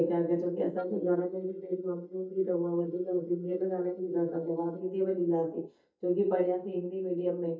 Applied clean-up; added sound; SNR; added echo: neural mask model DeepFilterNet 3.